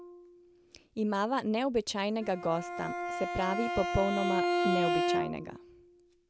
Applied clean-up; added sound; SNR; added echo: none; Bowed string instrument; 1 dB; none.